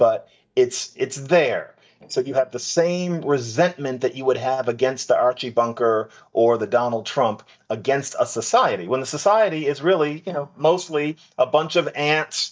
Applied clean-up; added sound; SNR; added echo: neural mask model DeepFilterNet 3.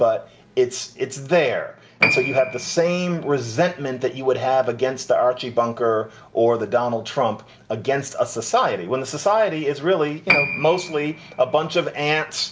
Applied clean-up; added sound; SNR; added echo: none; Piano; 10 dB; none.